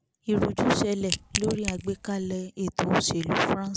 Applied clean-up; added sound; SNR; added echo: none; Crack / Crushing; 7 dB; none.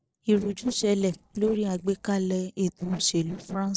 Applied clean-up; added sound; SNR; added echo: neural separator model SepFormer DNS4.